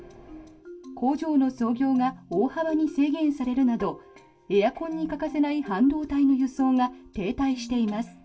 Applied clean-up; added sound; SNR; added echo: none; none; none; reverberation time 0.1 s.